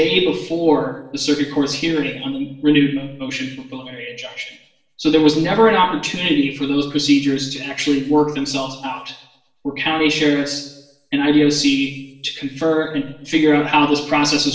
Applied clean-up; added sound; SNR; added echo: none; none; none; reverberation time 0.8 s.